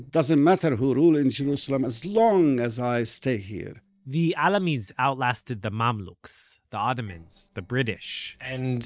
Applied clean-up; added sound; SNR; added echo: neural separator model SepFormer DNS4.